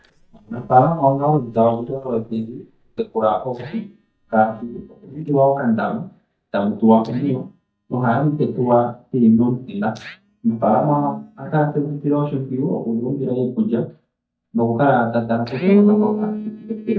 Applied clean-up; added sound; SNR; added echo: neural mask model DeepFilterNet 3.